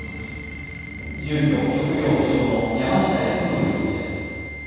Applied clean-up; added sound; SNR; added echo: none; Ringtone; 14 dB; reverberation time 2.1 s.